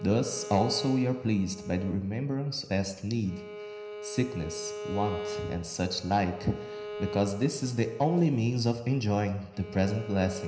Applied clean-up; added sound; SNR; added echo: none; Bowed string instrument; 12 dB; reverberation time 0.9 s.